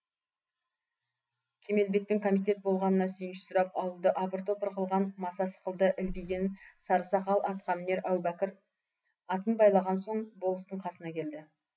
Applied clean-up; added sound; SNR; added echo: none; Breathing; 18 dB; none.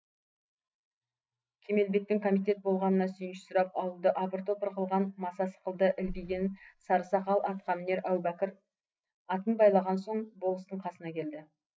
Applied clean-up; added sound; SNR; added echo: neural separator model SepFormer DNS4.